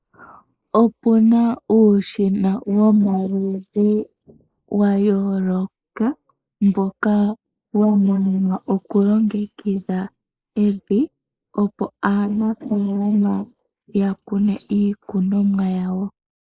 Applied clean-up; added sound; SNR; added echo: neural mask model Resemble Enhance denoiser.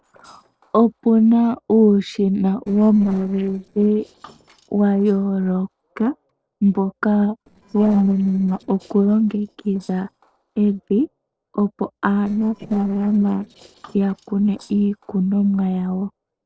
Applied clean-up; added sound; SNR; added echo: neural separator model SepFormer DNS4.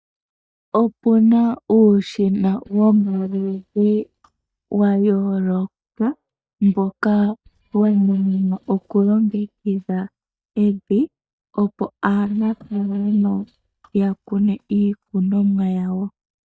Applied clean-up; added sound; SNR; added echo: neural mask model DeepFilterNet 3.